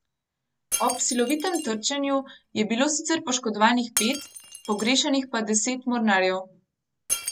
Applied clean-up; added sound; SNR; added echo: none; Shatter; 11 dB; none.